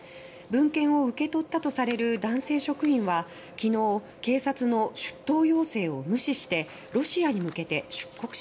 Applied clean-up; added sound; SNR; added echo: none; none; none; none.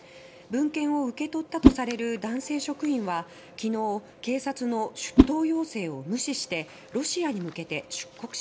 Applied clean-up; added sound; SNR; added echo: none; Whoosh, swoosh, swish; -3 dB; none.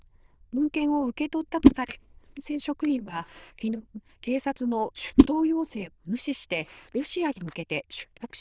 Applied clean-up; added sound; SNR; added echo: neural diffusion model UNIVERSE++.